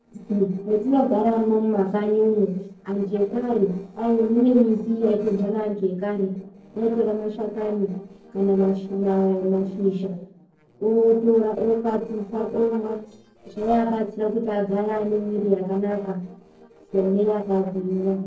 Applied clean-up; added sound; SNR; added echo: neural separator model SepFormer DNS4.